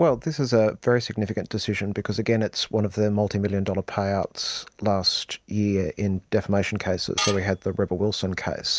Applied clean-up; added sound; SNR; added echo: none; Tools; 7 dB; none.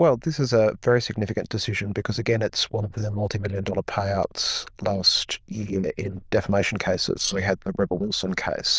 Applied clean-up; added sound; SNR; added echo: neural diffusion model UNIVERSE++.